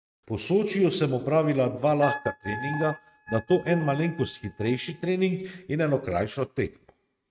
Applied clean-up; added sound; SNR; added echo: neural mask model RNNoise.